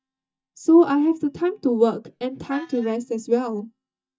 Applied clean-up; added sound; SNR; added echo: neural mask model DeepFilterNet 3.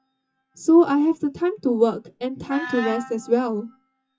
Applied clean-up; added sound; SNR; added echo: classical method WPE with log-MMSE.